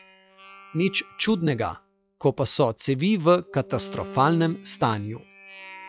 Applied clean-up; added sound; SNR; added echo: classical method log-MMSE.